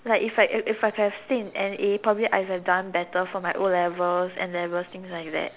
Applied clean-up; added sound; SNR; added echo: none; none; none; none.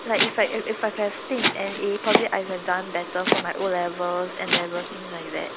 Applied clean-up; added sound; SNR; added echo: none; Domestic sounds, home sounds; 2 dB; none.